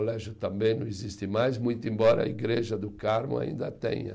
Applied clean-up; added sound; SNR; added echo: none; none; none; none.